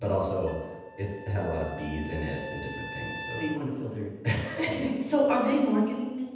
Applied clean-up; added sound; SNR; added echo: none; Trumpet; 13 dB; reverberation time 1.1 s.